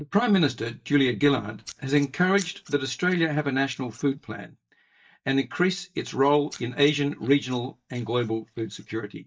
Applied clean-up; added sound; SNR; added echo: neural mask model DeepFilterNet 3.